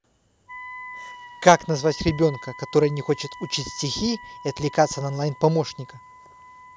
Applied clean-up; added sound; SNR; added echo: none; Wind instrument, woodwind instrument; 18 dB; none.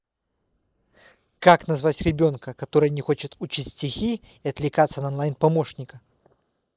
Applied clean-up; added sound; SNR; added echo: neural mask model Resemble Enhance denoiser.